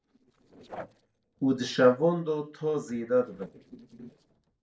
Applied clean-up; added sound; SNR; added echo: neural separator model SepFormer DNS4.